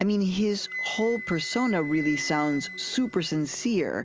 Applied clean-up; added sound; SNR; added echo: none; Wind instrument, woodwind instrument; 11 dB; none.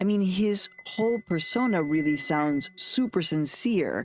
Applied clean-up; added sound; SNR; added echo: neural mask model RNNoise.